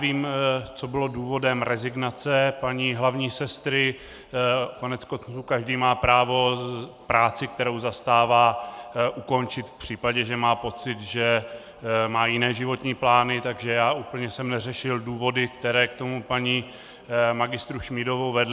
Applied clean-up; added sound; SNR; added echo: none; none; none; none.